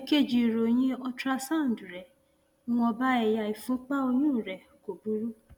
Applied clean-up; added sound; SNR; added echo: none; none; none; none.